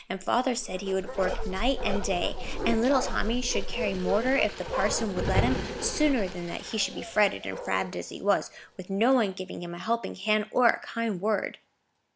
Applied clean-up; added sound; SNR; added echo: none; Bark; 5 dB; none.